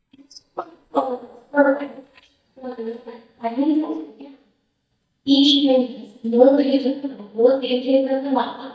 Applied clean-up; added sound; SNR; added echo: neural mask model DeepFilterNet 3.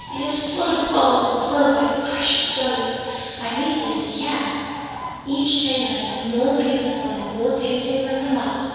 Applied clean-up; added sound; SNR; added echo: none; Bird; 13 dB; reverberation time 2.2 s.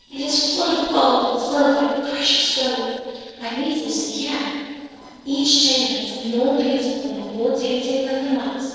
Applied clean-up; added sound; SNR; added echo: neural separator model SepFormer DNS4.